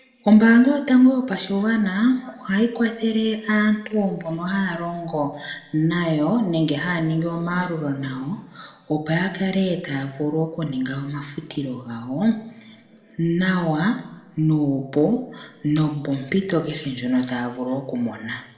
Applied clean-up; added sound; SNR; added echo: none; none; none; reverberation time 1.0 s.